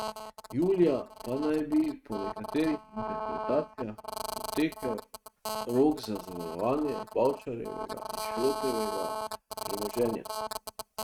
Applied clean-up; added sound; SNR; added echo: neural mask model RNNoise.